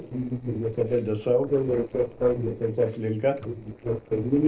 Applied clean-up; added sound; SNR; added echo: neural separator model SepFormer DNS4.